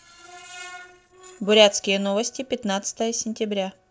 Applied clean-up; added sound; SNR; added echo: neural separator model SepFormer DNS4.